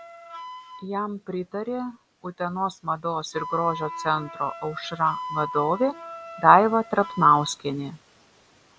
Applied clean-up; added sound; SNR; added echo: none; Wind instrument, woodwind instrument; 14 dB; none.